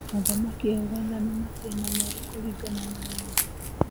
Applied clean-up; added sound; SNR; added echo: none; Crack; 2 dB; none.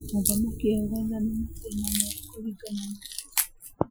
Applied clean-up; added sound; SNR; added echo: classical method Wiener filter.